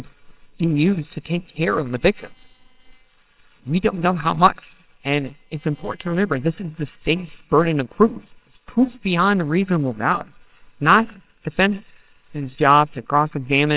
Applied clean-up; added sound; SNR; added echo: neural separator model SepFormer WHAMR!.